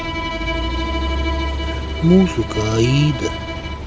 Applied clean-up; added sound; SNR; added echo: none; Car passing by / Idling / Accelerating, revving, vroom + Bowed string instrument; 2 dB; none.